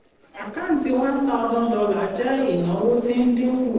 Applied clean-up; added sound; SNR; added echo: neural separator model SepFormer DNS4.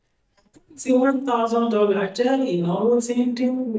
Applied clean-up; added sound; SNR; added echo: neural mask model DeepFilterNet 3.